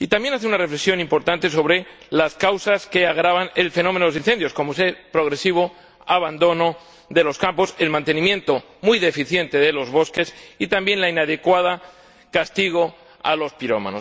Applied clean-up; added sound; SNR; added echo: none; none; none; none.